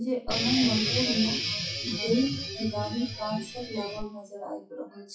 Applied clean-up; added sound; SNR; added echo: classical method WPE with log-MMSE.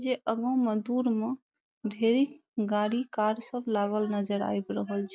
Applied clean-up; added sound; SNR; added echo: none; none; none; none.